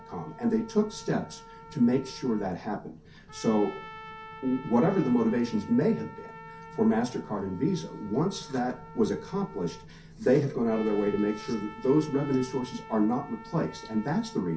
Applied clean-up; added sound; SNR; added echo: none; Trumpet; 18 dB; reverberation time 0.3 s.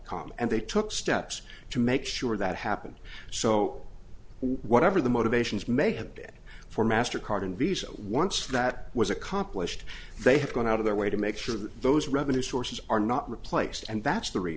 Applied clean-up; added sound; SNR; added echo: none; none; none; none.